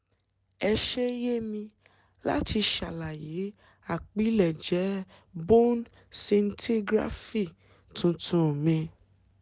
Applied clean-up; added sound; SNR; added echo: none; none; none; none.